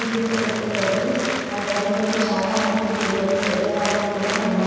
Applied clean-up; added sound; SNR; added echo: none; Applause; 6 dB; reverberation time 2.2 s.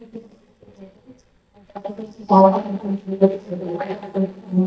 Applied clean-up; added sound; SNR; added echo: neural mask model DeepFilterNet 3.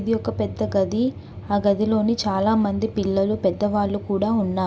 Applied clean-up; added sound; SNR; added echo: none; none; none; none.